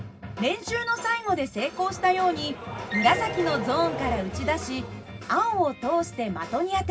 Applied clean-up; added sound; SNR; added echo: none; Accelerating, revving, vroom; 9 dB; reverberation time 0.4 s.